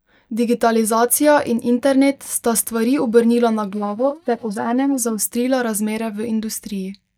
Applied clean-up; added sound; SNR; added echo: neural mask model DeepFilterNet 3.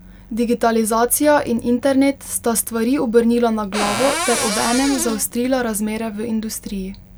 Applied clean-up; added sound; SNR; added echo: none; Cupboard open or close; 4 dB; none.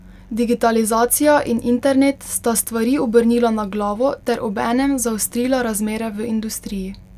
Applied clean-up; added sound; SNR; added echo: none; none; none; none.